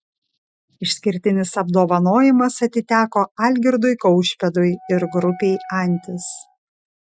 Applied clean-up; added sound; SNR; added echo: classical method Wiener filter.